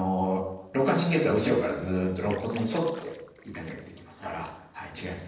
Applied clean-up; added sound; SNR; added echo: neural separator model SepFormer DNS4.